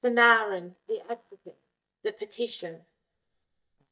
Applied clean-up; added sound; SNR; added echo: neural mask model DeepFilterNet 3.